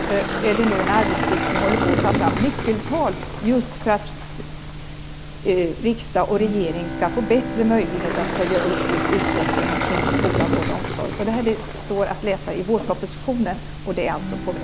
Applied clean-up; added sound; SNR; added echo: none; Engine + Bowed string instrument; 3 dB; none.